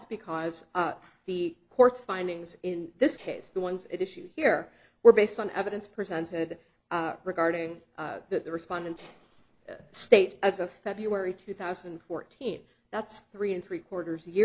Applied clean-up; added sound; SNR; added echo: neural separator model SepFormer DNS4.